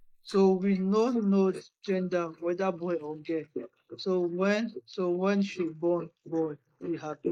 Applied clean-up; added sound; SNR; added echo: neural mask model Resemble Enhance denoiser.